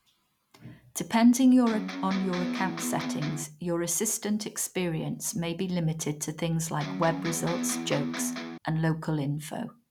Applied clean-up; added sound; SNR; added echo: none; Electric guitar; 5 dB; none.